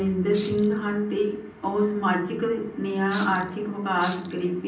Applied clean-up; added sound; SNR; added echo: none; Rattle (instrument); 10 dB; reverberation time 0.6 s.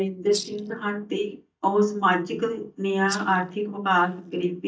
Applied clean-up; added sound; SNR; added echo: neural mask model DeepFilterNet 3.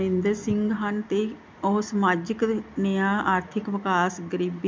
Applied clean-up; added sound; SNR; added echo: none; none; none; none.